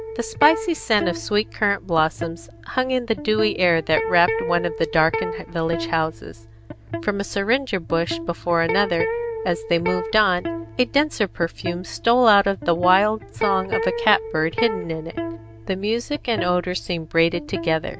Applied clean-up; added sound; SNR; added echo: none; Electric guitar; 8 dB; none.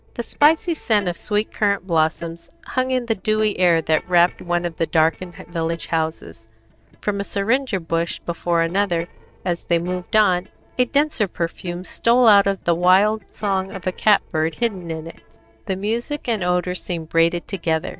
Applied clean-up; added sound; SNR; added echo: neural separator model SepFormer DNS4.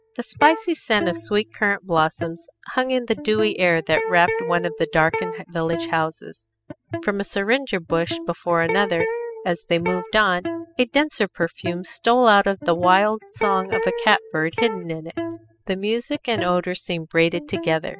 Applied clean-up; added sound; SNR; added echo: classical method spectral subtraction.